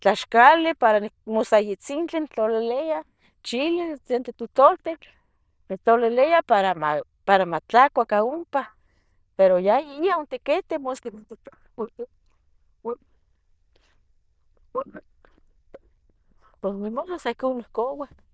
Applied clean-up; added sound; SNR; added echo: neural diffusion model UNIVERSE++.